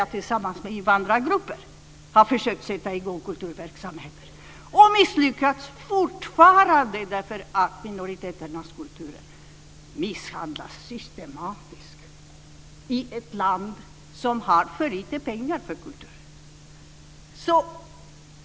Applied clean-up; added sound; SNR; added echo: none; none; none; none.